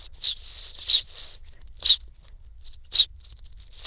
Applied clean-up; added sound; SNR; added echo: neural diffusion model UNIVERSE++.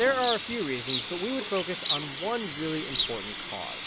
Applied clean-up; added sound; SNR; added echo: none; Water tap, faucet + Chirp, tweet; 3 dB; none.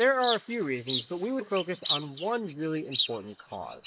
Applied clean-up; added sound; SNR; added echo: neural mask model Resemble Enhance denoiser.